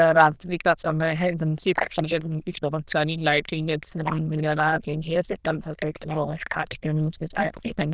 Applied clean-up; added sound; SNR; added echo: neural diffusion model UNIVERSE++.